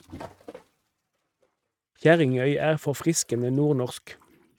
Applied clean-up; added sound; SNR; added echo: neural mask model RNNoise.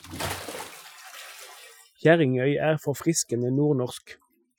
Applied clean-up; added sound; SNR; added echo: classical method Wiener filter.